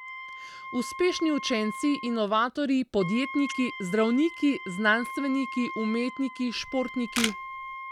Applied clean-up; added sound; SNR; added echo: none; Camera + Wind instrument, woodwind instrument; 10 dB; none.